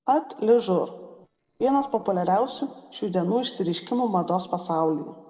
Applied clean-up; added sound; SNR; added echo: neural separator model SepFormer DNS4.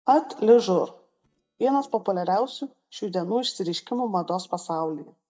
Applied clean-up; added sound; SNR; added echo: neural mask model DeepFilterNet 3.